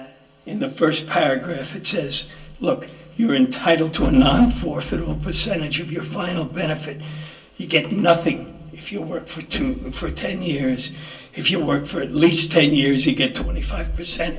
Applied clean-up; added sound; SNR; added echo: none; none; none; reverberation time 0.2 s.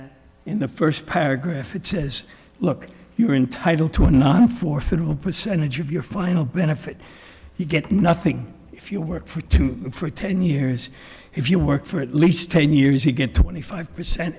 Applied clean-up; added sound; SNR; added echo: none; none; none; none.